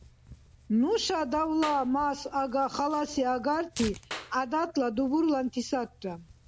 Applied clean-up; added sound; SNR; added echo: none; Clapping + Tearing; 17 dB; none.